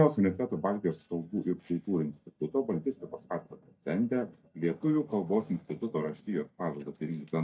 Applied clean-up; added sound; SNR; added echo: neural mask model DeepFilterNet 3.